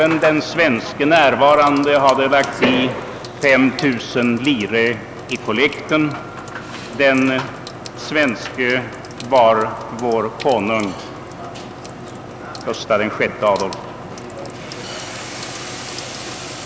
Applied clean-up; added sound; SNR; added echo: none; Sink (filling or washing) / Water tap, faucet / Water; 12 dB; none.